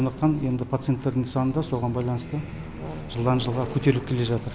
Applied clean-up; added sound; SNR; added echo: none; Aircraft; 14 dB; none.